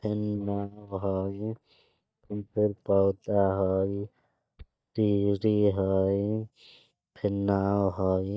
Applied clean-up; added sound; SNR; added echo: neural mask model DeepFilterNet 3.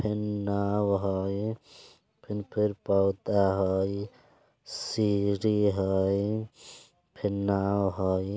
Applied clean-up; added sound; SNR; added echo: none; none; none; none.